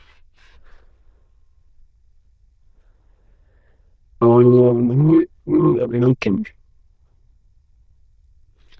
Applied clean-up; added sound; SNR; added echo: neural diffusion model UNIVERSE++.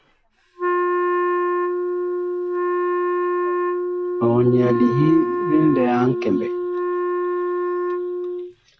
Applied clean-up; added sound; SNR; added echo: none; Wind instrument, woodwind instrument; -1 dB; none.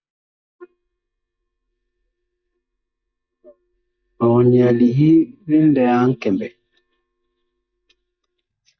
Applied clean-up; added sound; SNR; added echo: neural mask model DeepFilterNet 3.